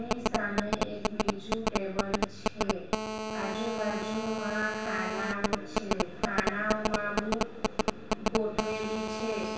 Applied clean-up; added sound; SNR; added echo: none; Telephone; -3 dB; reverberation time 0.7 s.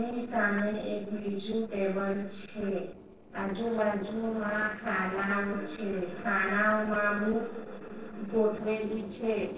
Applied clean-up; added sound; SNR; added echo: neural separator model SepFormer DNS4.